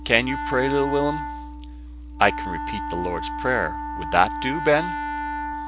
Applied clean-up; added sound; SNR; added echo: none; Wind instrument, woodwind instrument; 6 dB; none.